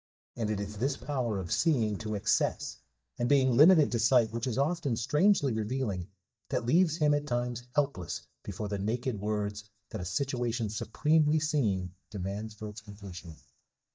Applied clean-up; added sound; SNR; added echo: neural mask model DeepFilterNet 3.